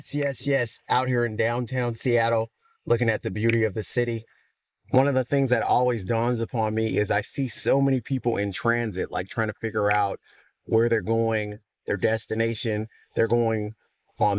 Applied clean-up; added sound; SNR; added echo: neural mask model Resemble Enhance denoiser.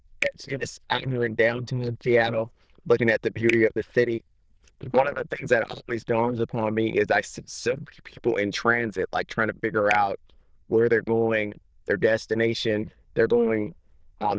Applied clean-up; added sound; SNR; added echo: neural diffusion model UNIVERSE++.